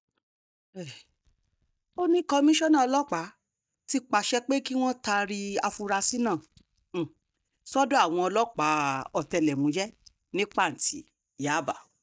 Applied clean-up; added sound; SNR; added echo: neural mask model DeepFilterNet 3.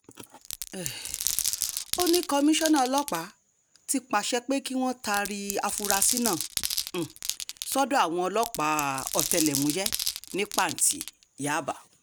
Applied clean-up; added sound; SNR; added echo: none; Glass; 4 dB; none.